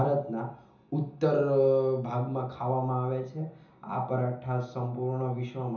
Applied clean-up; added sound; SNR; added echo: none; none; none; reverberation time 0.6 s.